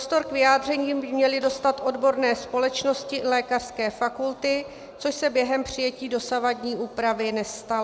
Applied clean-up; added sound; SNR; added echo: none; none; none; none.